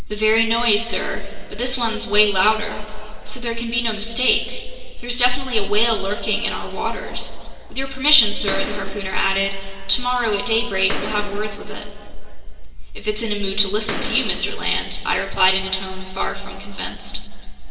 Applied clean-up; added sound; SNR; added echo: none; Boom; 11 dB; reverberation time 2.4 s.